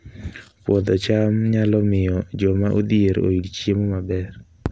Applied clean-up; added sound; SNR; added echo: none; none; none; none.